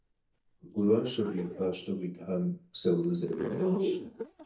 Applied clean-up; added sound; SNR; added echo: neural mask model DeepFilterNet 3.